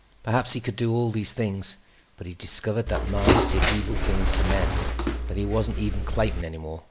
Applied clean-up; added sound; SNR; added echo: none; Bird; -3 dB; none.